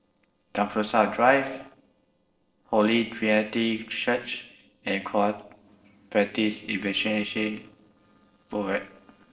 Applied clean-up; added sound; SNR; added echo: neural separator model SepFormer DNS4.